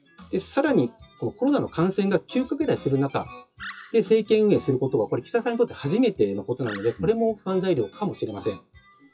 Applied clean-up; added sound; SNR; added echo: classical method WPE with log-MMSE.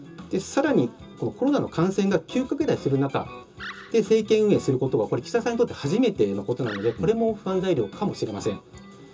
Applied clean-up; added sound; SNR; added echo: none; Animal; 18 dB; reverberation time 0.2 s.